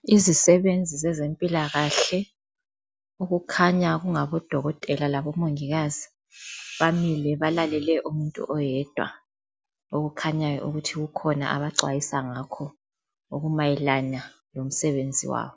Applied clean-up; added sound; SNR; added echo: none; none; none; none.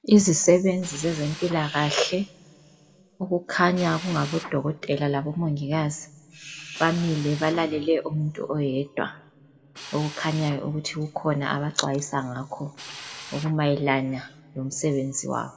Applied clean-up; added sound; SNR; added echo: none; Drill; 19 dB; reverberation time 1.3 s.